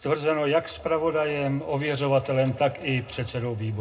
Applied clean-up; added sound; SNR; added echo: none; none; none; reverberation time 0.2 s.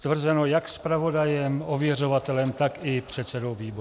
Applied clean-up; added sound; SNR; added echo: none; none; none; none.